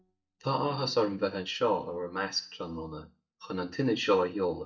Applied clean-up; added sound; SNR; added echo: neural mask model DeepFilterNet 3.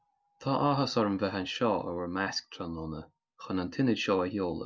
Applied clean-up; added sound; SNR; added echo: none; none; none; none.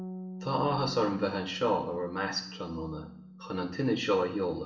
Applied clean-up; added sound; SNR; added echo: none; Bass guitar; 13 dB; reverberation time 0.6 s.